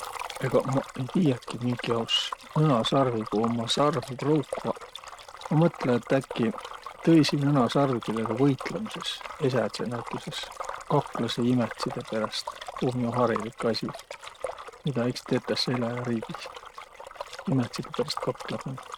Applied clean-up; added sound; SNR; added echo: neural mask model RNNoise.